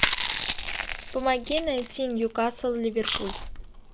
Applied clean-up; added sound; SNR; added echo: none; Chewing, mastication; 2 dB; none.